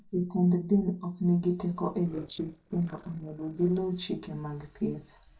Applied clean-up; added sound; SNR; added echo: neural separator model SepFormer DNS4.